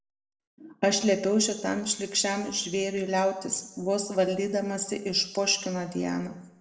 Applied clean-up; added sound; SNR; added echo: none; none; none; reverberation time 0.8 s.